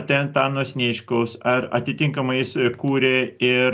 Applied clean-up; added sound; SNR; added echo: none; none; none; none.